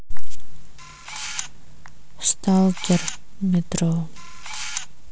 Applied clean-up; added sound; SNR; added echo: none; Camera; 19 dB; none.